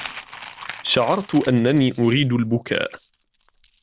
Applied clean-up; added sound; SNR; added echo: none; Coin (dropping); 19 dB; none.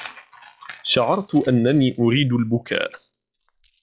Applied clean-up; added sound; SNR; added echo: classical method log-MMSE.